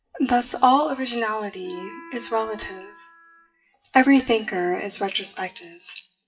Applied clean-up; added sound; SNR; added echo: classical method WPE with log-MMSE.